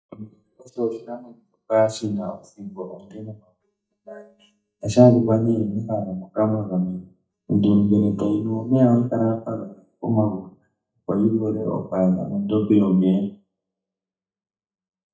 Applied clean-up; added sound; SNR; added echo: neural mask model DeepFilterNet 3.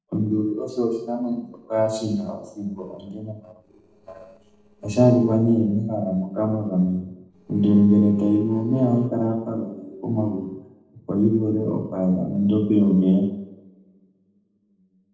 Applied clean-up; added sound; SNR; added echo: neural separator model SepFormer DNS4.